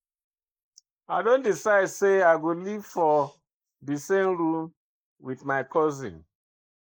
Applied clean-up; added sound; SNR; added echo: neural mask model Resemble Enhance denoiser.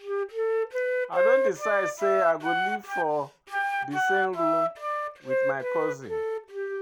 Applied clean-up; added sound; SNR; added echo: none; Wind instrument, woodwind instrument; -5 dB; none.